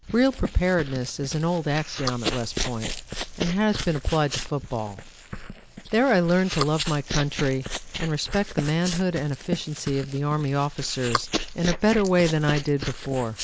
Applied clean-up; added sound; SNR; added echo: neural mask model Resemble Enhance denoiser.